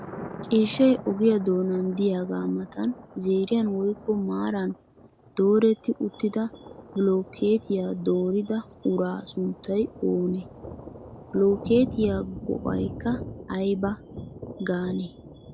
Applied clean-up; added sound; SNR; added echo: none; Thunder; 14 dB; none.